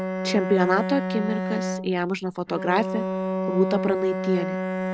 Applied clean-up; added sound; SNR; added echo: none; Bowed string instrument; 2 dB; none.